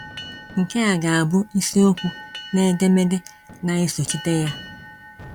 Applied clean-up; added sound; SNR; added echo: none; Fireworks + Boat, Water vehicle; 17 dB; none.